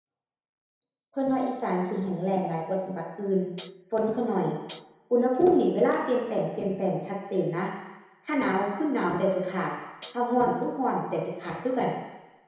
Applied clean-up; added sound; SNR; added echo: none; Hi-hat; 12 dB; reverberation time 1.0 s.